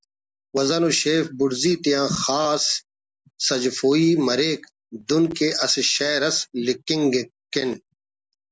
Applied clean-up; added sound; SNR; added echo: none; none; none; none.